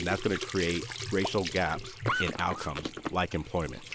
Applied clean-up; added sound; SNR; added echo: none; Squeak / Trickle, dribble / Sink (filling or washing); 5 dB; none.